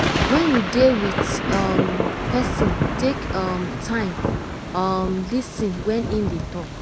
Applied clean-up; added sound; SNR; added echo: none; Thunder / Rain; 1 dB; none.